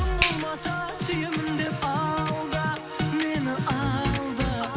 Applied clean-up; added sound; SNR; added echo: none; Finger snapping; 9 dB; none.